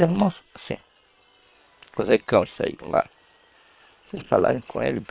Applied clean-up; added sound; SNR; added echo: neural separator model SepFormer WHAM!.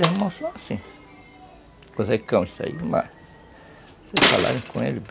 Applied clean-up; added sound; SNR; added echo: none; Slam; 3 dB; none.